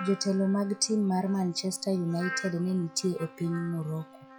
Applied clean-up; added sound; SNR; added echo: classical method log-MMSE.